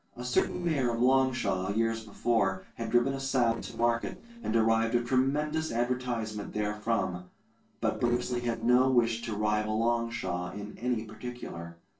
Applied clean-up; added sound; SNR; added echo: neural separator model SepFormer DNS4.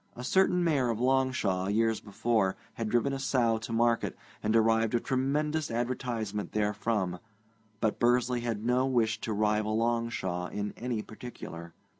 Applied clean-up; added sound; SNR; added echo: none; none; none; none.